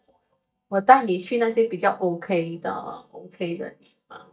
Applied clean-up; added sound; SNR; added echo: neural mask model DeepFilterNet 3.